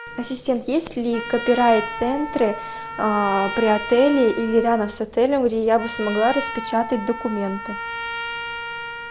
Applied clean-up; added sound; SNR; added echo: none; Trumpet; 10 dB; none.